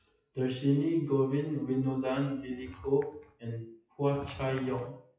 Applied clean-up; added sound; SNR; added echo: classical method WPE with log-MMSE.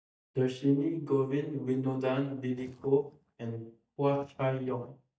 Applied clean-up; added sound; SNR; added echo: neural mask model DeepFilterNet 3.